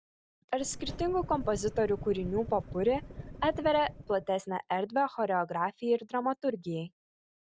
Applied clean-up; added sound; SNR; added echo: none; Engine starting / Car; 11 dB; none.